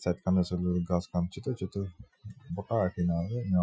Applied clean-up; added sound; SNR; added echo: classical method Wiener filter.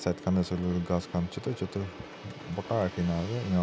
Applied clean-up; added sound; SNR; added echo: none; Gong; 16 dB; none.